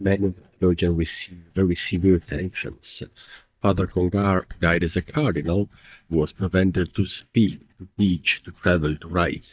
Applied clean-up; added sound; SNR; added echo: neural mask model DeepFilterNet 3.